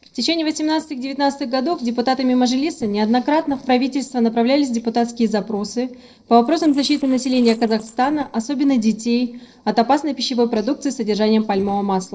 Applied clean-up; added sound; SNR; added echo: neural separator model SepFormer DNS4.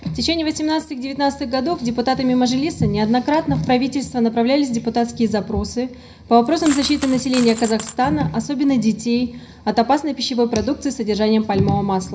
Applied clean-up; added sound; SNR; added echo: none; Coin (dropping); 14 dB; reverberation time 0.4 s.